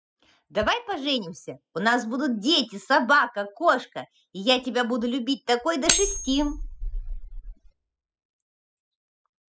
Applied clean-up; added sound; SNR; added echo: classical method spectral subtraction.